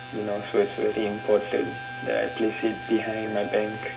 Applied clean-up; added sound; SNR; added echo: none; Wind instrument, woodwind instrument; 12 dB; reverberation time 0.4 s.